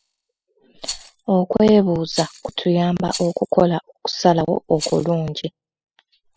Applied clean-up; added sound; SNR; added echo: classical method spectral subtraction.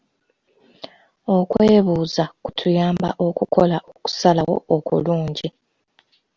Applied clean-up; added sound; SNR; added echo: none; none; none; none.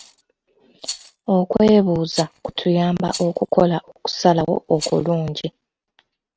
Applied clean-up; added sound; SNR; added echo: neural mask model RNNoise.